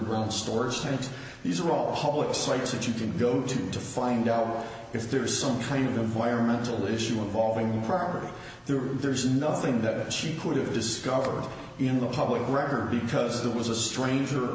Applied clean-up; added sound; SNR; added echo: none; none; none; none.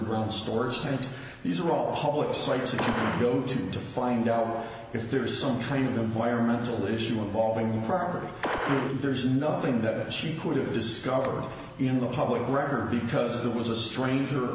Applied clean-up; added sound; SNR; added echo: none; Gunshot, gunfire; 7 dB; none.